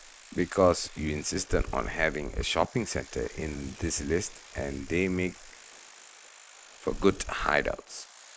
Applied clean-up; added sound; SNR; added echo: neural mask model Resemble Enhance denoiser.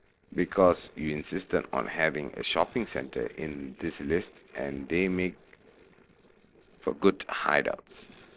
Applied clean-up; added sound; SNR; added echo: neural separator model SepFormer DNS4.